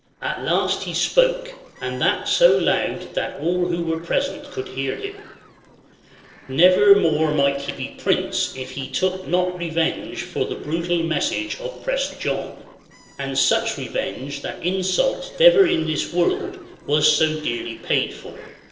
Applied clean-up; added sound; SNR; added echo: neural separator model SepFormer DNS4.